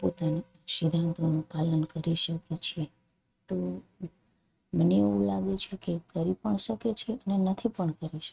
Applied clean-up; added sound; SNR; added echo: neural mask model RNNoise.